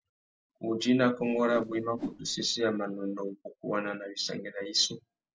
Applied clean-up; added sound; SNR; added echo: none; Whoosh, swoosh, swish; 11 dB; none.